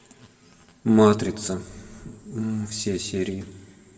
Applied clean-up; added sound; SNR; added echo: none; none; none; reverberation time 1.4 s.